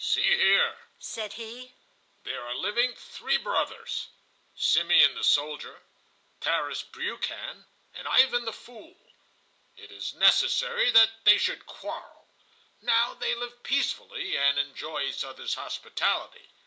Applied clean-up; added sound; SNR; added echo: none; none; none; none.